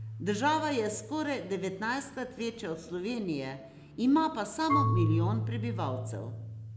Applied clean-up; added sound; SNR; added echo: none; Marimba, xylophone / Wood; 3 dB; none.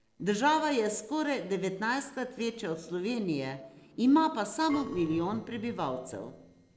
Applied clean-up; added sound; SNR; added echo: neural separator model SepFormer DNS4.